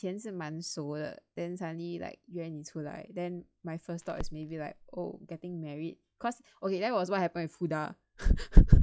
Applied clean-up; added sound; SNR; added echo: classical method log-MMSE.